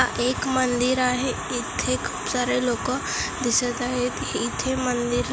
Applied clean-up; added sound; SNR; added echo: none; none; none; none.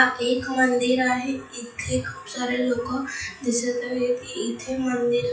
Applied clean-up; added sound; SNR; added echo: classical method WPE with log-MMSE.